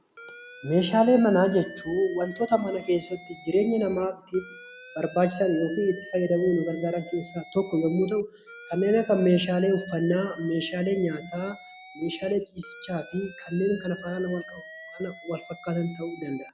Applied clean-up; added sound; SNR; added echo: none; Alarm; 18 dB; none.